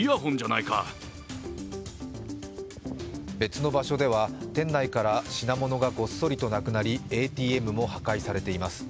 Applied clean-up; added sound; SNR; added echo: none; none; none; none.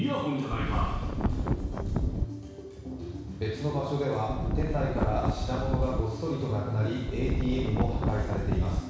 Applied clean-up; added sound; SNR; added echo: none; Wind; -2 dB; reverberation time 1.1 s.